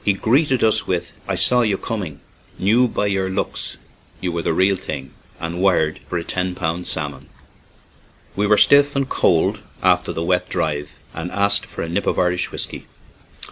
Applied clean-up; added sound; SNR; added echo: none; none; none; none.